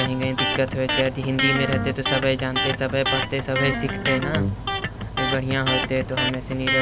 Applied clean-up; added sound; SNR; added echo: none; Electric guitar; 1 dB; none.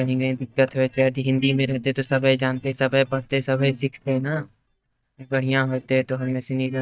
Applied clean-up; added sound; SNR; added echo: neural mask model DeepFilterNet 3.